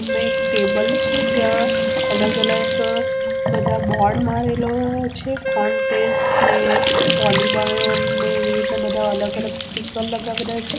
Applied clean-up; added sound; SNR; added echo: none; Wind instrument, woodwind instrument + Trickle, dribble / Bathtub (filling or washing) / Sink (filling or washing) / Gurgling / Splash, splatter; -4 dB; none.